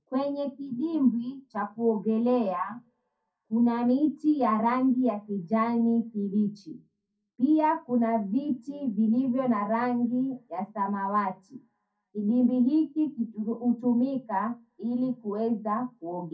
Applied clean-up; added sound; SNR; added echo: none; none; none; reverberation time 0.3 s.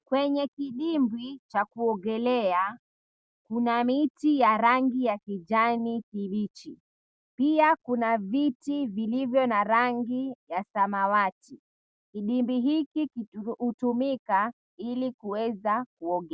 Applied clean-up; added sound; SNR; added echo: none; none; none; none.